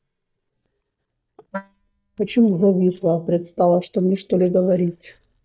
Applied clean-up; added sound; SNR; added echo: neural mask model DeepFilterNet 3.